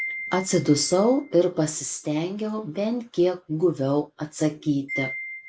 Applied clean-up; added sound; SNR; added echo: none; Wind chime; 14 dB; none.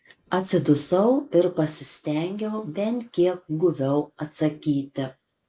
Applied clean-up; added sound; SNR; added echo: none; none; none; none.